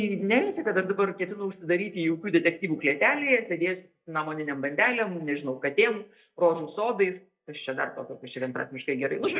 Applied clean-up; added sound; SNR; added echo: neural mask model DeepFilterNet 3.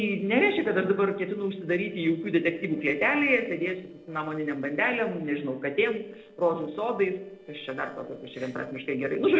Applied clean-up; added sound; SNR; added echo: neural separator model SepFormer DNS4.